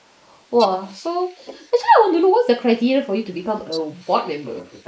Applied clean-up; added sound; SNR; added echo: neural mask model Resemble Enhance denoiser.